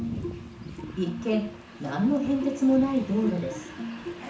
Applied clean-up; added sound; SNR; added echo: none; Train; 14 dB; reverberation time 0.7 s.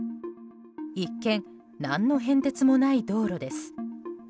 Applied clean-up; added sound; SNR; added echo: none; none; none; none.